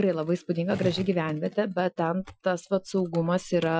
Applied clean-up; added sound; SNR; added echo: classical method Wiener filter.